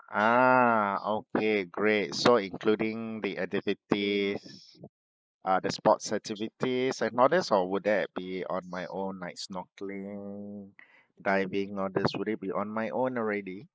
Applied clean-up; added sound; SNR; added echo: neural mask model Resemble Enhance denoiser.